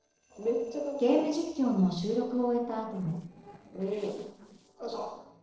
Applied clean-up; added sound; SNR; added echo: neural separator model SepFormer DNS4.